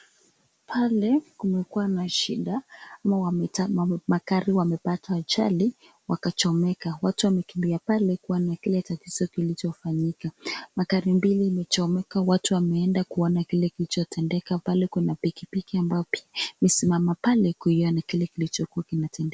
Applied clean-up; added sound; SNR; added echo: none; none; none; none.